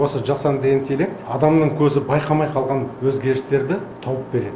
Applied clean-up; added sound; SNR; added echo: none; none; none; none.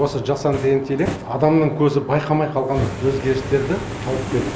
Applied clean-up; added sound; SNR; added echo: none; Fire; 10 dB; none.